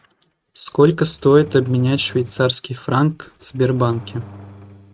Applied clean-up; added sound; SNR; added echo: neural mask model RNNoise.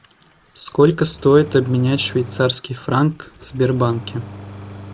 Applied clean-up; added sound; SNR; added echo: none; Engine starting; 18 dB; none.